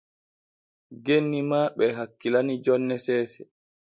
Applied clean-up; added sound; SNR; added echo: none; none; none; none.